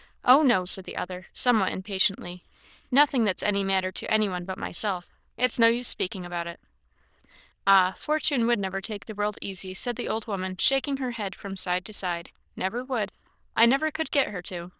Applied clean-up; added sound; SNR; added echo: neural diffusion model UNIVERSE++.